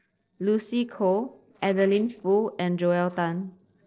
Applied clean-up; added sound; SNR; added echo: neural separator model SepFormer DNS4.